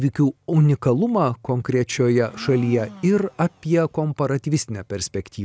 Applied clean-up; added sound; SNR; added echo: none; Domestic sounds, home sounds; 19 dB; none.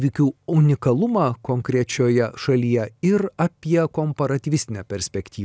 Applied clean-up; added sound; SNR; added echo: none; none; none; none.